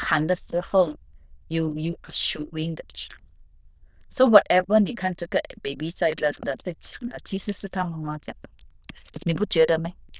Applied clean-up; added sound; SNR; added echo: neural diffusion model UNIVERSE++.